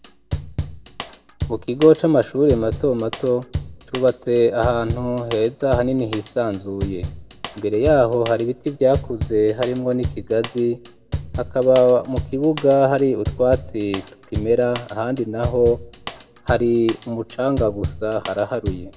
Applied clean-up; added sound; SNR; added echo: none; Drum / Drum kit; 10 dB; reverberation time 0.3 s.